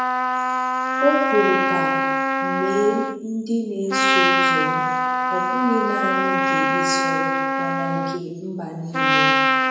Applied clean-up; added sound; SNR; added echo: none; Trumpet; -5 dB; reverberation time 0.9 s.